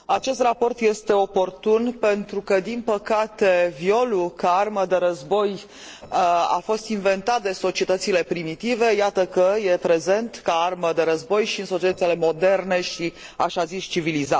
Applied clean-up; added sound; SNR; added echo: neural separator model SepFormer DNS4.